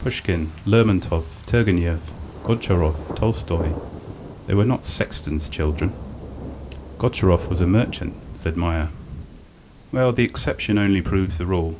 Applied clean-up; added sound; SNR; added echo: none; Thunder; 15 dB; none.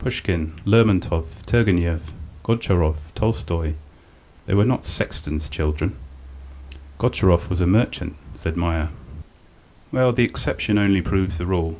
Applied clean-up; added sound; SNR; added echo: none; none; none; none.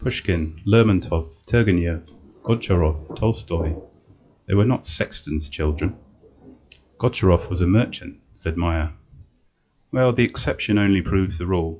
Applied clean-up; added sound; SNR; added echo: classical method log-MMSE.